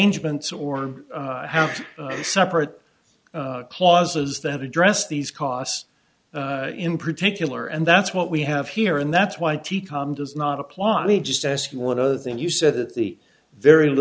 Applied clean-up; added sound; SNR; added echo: none; none; none; none.